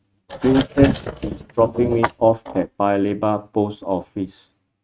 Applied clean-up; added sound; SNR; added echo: neural mask model RNNoise.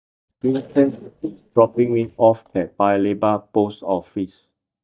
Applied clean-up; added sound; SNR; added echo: neural mask model DeepFilterNet 3.